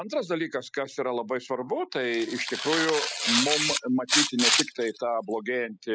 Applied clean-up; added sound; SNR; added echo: classical method spectral subtraction.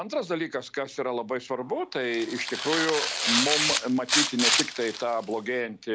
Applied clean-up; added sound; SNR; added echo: none; Tearing; -1 dB; none.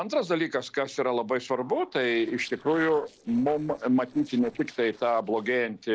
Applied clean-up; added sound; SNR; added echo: neural separator model SepFormer DNS4.